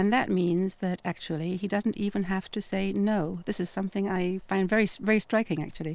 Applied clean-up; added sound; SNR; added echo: none; Boiling; 19 dB; none.